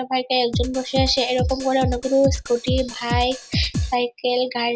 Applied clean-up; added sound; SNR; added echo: none; Drum kit; 4 dB; none.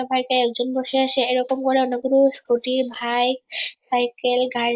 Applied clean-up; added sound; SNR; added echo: neural mask model Resemble Enhance denoiser.